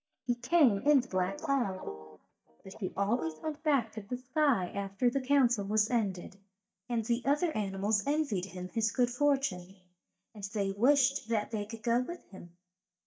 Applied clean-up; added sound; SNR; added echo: neural mask model DeepFilterNet 3.